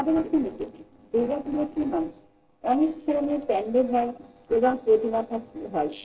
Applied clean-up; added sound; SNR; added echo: neural separator model SepFormer DNS4.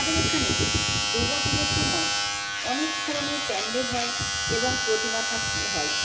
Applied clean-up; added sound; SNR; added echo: none; Domestic sounds, home sounds; -3 dB; reverberation time 1.7 s.